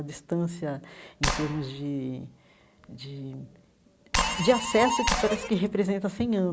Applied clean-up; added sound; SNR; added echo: none; Clapping + Harmonica; 0 dB; none.